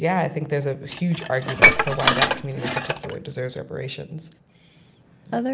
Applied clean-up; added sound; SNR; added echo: none; Dishes, pots, and pans; -5 dB; none.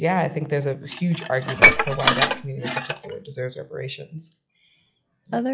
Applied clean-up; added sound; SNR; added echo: classical method log-MMSE.